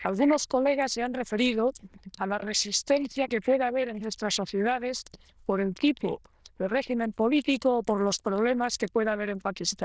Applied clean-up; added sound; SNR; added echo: neural diffusion model UNIVERSE++.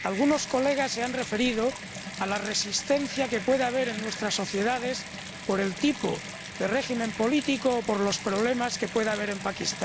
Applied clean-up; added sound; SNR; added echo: none; Bathtub (filling or washing) / Water tap, faucet; 10 dB; none.